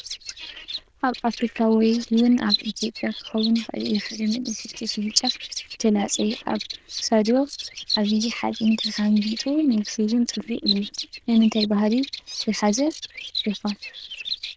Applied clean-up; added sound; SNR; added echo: neural diffusion model UNIVERSE++.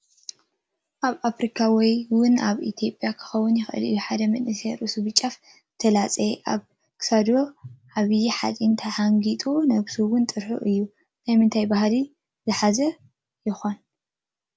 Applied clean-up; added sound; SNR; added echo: none; none; none; none.